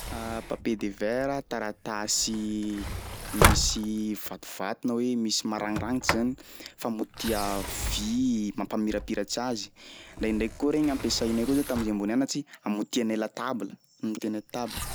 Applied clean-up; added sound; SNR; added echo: none; Sliding door; 5 dB; none.